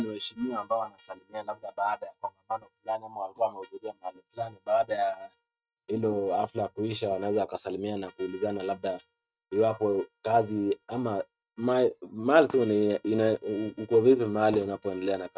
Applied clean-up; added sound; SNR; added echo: neural mask model RNNoise.